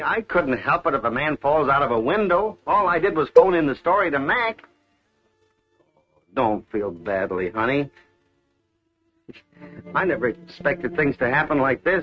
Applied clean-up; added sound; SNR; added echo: neural mask model RNNoise.